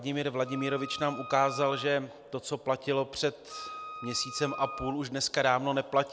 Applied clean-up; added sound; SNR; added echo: none; Wind instrument, woodwind instrument; 12 dB; none.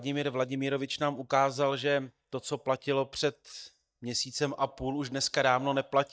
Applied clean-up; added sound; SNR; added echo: neural mask model DeepFilterNet 3.